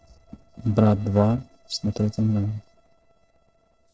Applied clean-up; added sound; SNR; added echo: neural separator model SepFormer DNS4.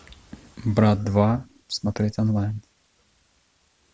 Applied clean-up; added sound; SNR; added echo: none; none; none; none.